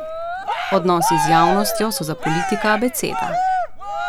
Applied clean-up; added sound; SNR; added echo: none; Cheering; 1 dB; none.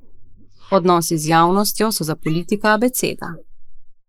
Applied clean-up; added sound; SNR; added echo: neural mask model Resemble Enhance denoiser.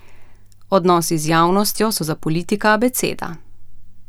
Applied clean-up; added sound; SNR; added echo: none; none; none; none.